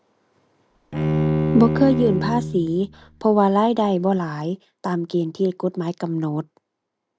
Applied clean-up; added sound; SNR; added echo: none; Bowed string instrument; 3 dB; none.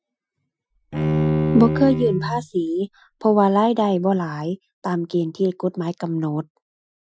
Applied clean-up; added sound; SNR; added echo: classical method Wiener filter.